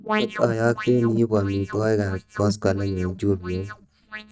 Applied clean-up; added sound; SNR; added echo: neural mask model DeepFilterNet 3.